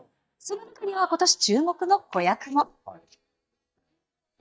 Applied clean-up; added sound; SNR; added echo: neural mask model DeepFilterNet 3.